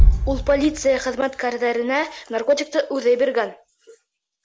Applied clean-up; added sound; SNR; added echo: none; Bass drum; 2 dB; none.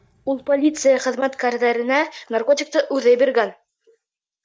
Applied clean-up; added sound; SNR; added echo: neural mask model DeepFilterNet 3.